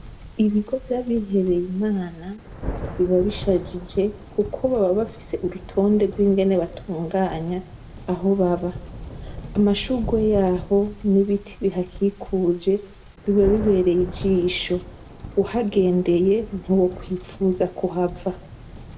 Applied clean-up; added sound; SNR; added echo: none; Thunder; 14 dB; reverberation time 0.5 s.